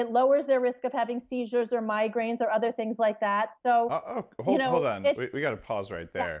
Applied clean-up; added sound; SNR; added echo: none; none; none; none.